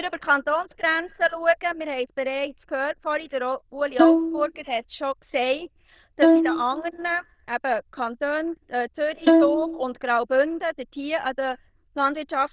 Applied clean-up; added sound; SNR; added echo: neural diffusion model UNIVERSE++.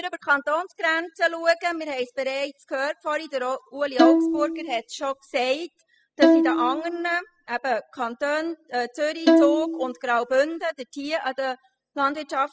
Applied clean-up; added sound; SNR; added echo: classical method spectral subtraction.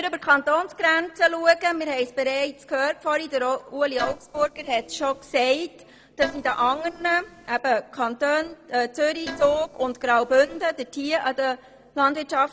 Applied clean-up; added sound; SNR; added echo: neural separator model SepFormer DNS4.